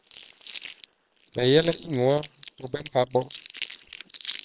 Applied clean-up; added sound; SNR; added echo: neural separator model SepFormer WHAM!.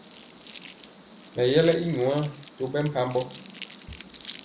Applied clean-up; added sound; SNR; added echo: none; Cricket + Crumpling, crinkling; 17 dB; none.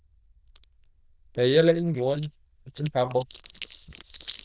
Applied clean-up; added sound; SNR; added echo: neural diffusion model UNIVERSE++.